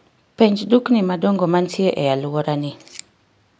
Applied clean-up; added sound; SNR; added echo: none; none; none; none.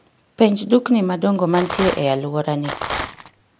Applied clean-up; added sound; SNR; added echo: none; Rattle; 8 dB; none.